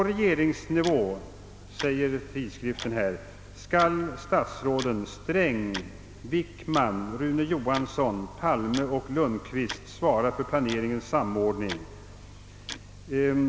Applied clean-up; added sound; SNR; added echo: none; Tick-tock; 18 dB; none.